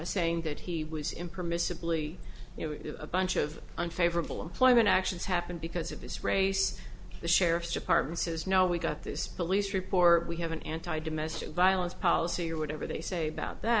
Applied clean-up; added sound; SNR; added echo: none; none; none; none.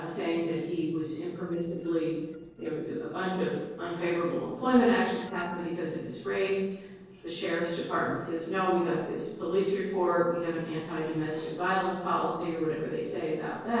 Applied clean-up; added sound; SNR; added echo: neural separator model SepFormer DNS4.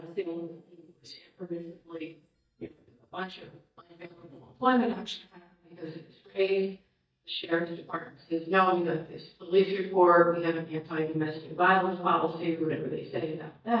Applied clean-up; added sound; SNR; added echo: neural mask model DeepFilterNet 3.